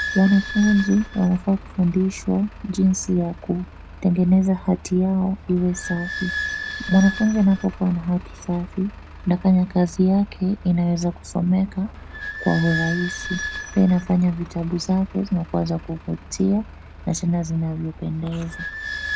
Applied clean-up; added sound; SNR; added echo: none; Squeak / Idling; 12 dB; none.